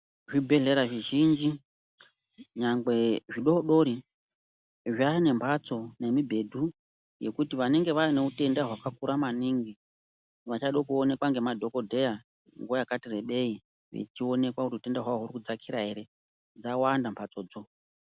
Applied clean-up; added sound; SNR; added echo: none; none; none; none.